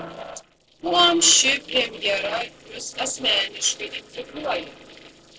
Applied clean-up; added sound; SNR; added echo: neural separator model SepFormer DNS4.